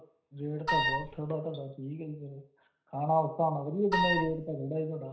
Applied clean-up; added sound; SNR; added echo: none; Wind instrument, woodwind instrument; -2 dB; reverberation time 0.5 s.